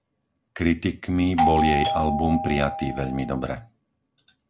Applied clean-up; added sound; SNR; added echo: none; Doorbell; 0 dB; none.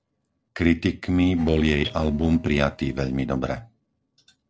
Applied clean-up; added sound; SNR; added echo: neural separator model SepFormer DNS4.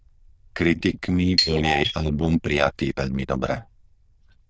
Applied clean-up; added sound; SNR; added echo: neural diffusion model UNIVERSE++.